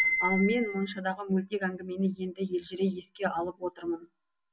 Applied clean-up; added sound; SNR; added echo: none; Bicycle bell; 6 dB; none.